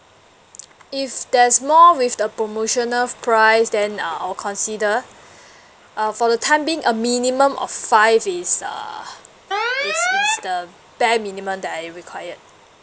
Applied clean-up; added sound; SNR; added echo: none; Alarm; 4 dB; none.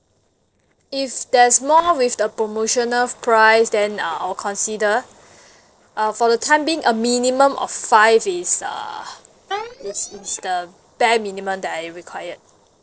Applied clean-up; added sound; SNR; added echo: neural separator model SepFormer DNS4.